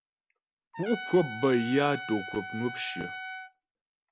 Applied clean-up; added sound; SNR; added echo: none; Trumpet; 9 dB; none.